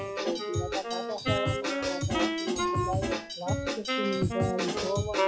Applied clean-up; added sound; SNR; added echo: classical method log-MMSE.